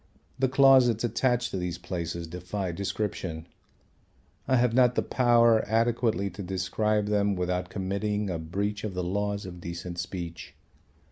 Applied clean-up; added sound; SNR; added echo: none; none; none; none.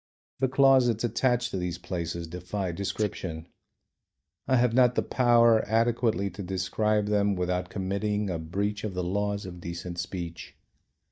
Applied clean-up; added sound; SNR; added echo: neural mask model DeepFilterNet 3.